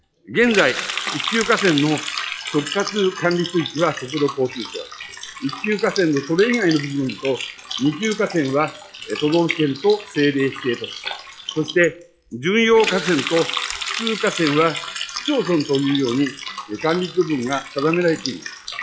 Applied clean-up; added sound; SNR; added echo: classical method log-MMSE.